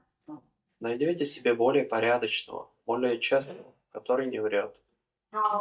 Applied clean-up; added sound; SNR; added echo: neural mask model DeepFilterNet 3.